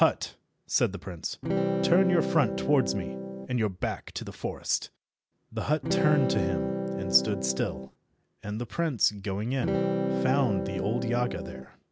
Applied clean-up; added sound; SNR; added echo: none; Electric guitar / Strum; 0 dB; none.